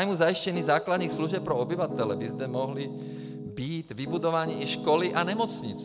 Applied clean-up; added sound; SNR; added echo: none; Piano; 7 dB; none.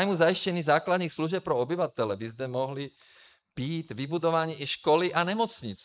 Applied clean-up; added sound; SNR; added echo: neural mask model Resemble Enhance denoiser.